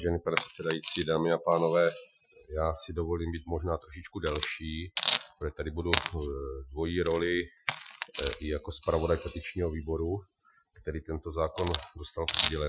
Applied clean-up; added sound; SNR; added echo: classical method Wiener filter.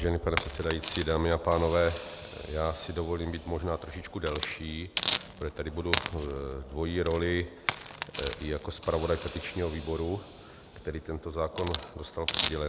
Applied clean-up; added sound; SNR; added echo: none; Hiss; 3 dB; none.